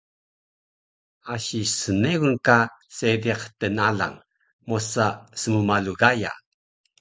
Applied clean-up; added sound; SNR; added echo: none; none; none; none.